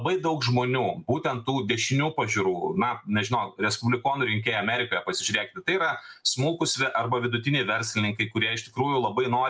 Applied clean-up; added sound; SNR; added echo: none; none; none; none.